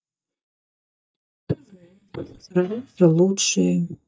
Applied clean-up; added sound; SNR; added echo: neural mask model DeepFilterNet 3.